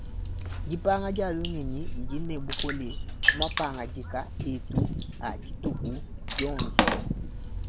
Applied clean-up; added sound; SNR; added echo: none; Water / Splash, splatter; -3 dB; none.